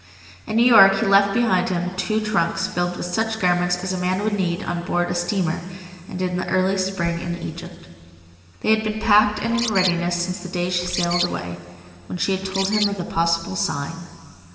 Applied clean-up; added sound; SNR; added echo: none; Bird; 7 dB; reverberation time 2.9 s.